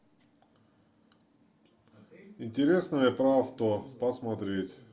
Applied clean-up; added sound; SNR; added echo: none; none; none; none.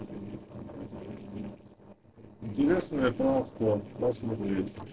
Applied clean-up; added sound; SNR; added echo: neural separator model SepFormer DNS4.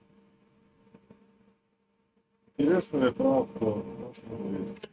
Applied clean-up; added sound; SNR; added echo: neural mask model RNNoise.